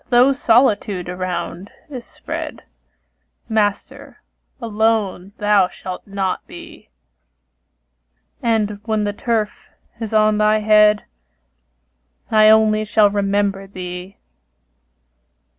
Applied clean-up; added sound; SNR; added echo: none; none; none; none.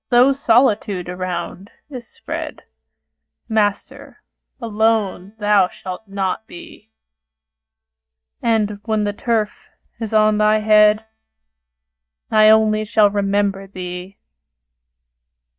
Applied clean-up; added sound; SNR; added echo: neural mask model DeepFilterNet 3.